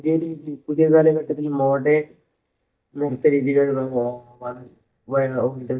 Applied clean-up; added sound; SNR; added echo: neural mask model DeepFilterNet 3.